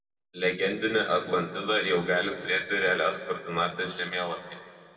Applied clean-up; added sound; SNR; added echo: none; none; none; reverberation time 1.9 s.